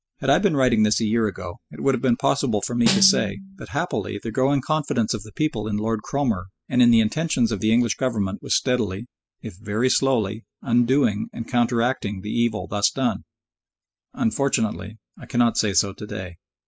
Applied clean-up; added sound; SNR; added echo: classical method spectral subtraction.